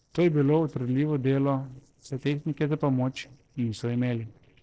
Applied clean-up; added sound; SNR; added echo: neural separator model SepFormer DNS4.